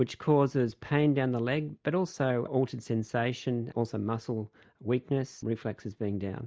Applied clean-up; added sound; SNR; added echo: none; none; none; none.